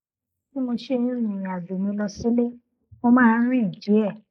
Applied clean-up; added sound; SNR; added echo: neural mask model Resemble Enhance denoiser.